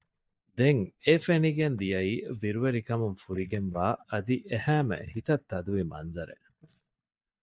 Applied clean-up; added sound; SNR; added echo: neural mask model DeepFilterNet 3.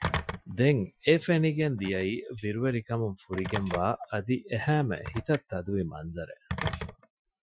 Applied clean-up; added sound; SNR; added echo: classical method Wiener filter.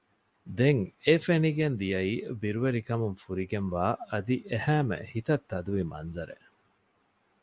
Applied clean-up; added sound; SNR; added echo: none; none; none; none.